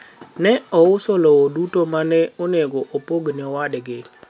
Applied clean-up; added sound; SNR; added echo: none; none; none; none.